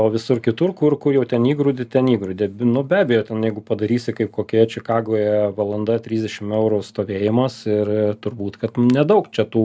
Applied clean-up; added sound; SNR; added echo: none; none; none; none.